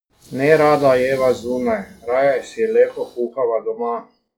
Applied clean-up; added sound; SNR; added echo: classical method log-MMSE.